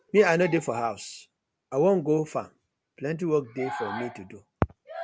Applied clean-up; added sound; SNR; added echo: none; none; none; none.